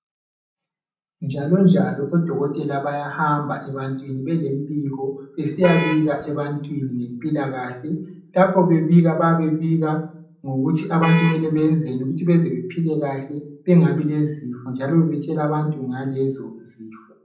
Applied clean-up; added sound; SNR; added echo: none; Vehicle horn, car horn, honking; 8 dB; reverberation time 0.6 s.